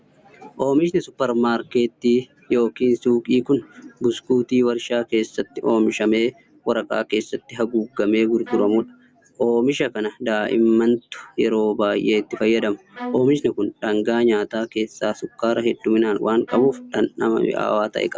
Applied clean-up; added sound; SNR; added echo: none; Bowed string instrument; 14 dB; none.